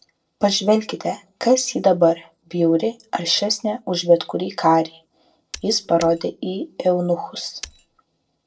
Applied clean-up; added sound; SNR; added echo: neural separator model SepFormer DNS4.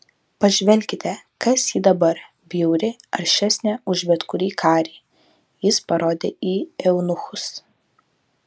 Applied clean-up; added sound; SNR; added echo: none; none; none; none.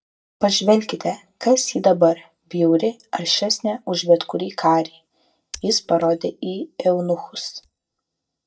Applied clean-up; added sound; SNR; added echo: neural mask model DeepFilterNet 3.